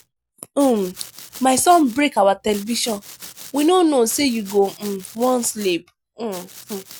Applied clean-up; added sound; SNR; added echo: none; Domestic sounds, home sounds; 20 dB; none.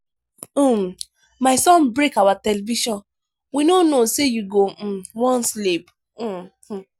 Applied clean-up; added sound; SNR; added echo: none; none; none; none.